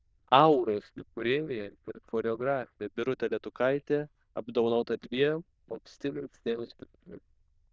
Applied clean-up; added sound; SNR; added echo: neural diffusion model UNIVERSE++.